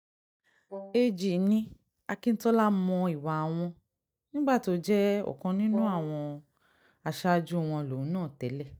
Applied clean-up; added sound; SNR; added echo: neural mask model DeepFilterNet 3.